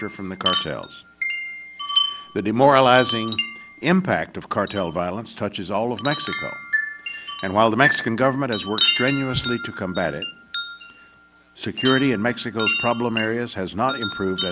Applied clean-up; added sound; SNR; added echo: none; Wind chime; 6 dB; none.